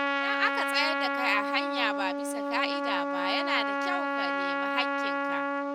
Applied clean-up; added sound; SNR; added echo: none; Trumpet; -4 dB; none.